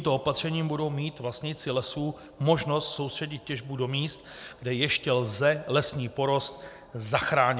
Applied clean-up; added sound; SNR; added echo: none; none; none; none.